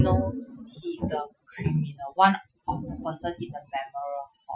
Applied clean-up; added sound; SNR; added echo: classical method Wiener filter.